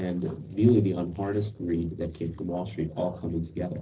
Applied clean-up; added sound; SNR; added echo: neural separator model SepFormer DNS4.